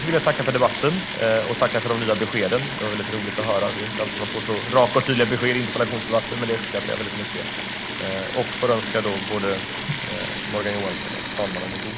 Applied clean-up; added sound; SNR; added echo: none; Sink (filling or washing) / Water tap, faucet; 5 dB; none.